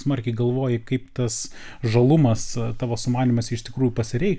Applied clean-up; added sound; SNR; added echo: none; none; none; none.